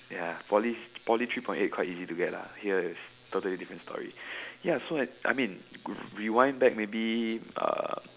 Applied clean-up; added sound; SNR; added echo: none; none; none; none.